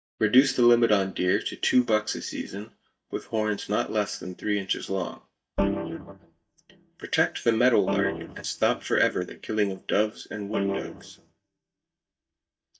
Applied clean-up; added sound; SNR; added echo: neural mask model DeepFilterNet 3.